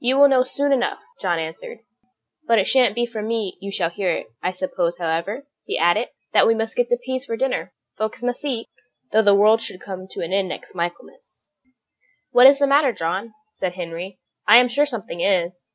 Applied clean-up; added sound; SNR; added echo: none; none; none; none.